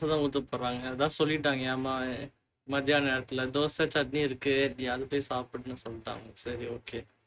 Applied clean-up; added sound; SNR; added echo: neural mask model RNNoise.